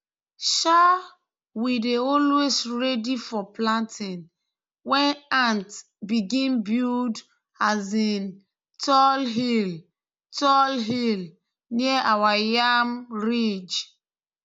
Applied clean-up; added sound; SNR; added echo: none; none; none; none.